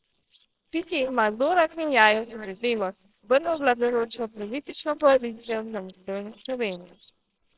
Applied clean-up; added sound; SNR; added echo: neural separator model SepFormer WHAMR!.